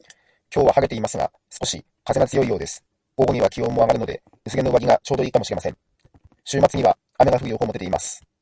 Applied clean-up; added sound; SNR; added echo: none; none; none; none.